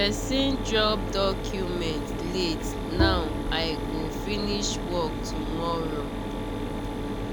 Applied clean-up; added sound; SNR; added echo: none; Mechanisms + Bowed string instrument; -1 dB; none.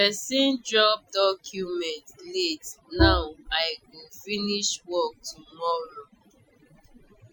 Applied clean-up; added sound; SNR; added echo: classical method Wiener filter.